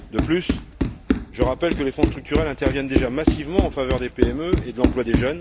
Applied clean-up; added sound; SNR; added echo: none; Run; -2 dB; none.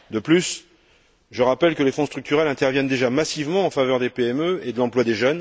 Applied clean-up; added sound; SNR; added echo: none; none; none; none.